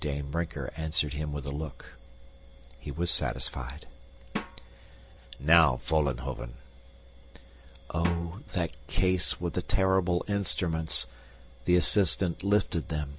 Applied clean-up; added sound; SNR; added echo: none; Drum; 12 dB; none.